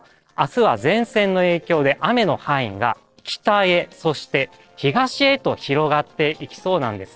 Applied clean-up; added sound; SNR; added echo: neural separator model SepFormer DNS4.